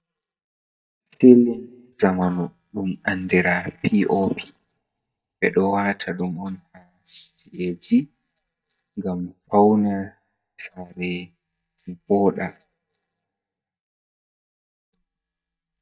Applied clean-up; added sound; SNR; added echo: neural mask model DeepFilterNet 3.